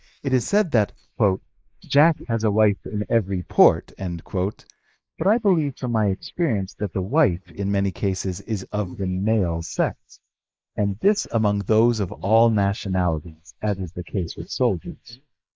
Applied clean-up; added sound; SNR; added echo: neural mask model Resemble Enhance denoiser.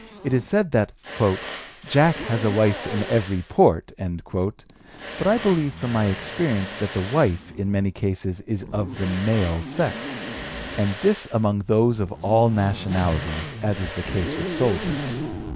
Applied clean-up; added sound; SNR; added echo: none; Mechanisms + Zipper (clothing); 9 dB; none.